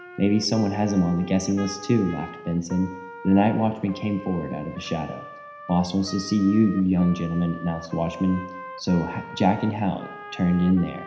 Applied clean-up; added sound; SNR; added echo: none; Trumpet; 16 dB; reverberation time 0.9 s.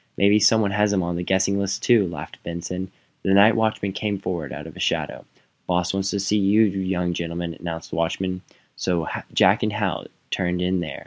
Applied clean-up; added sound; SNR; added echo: none; none; none; none.